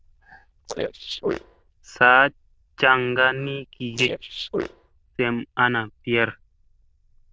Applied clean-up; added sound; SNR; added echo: neural diffusion model UNIVERSE++.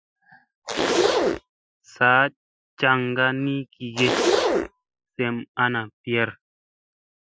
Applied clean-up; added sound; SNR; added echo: classical method Wiener filter.